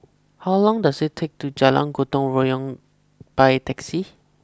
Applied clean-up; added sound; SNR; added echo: none; none; none; none.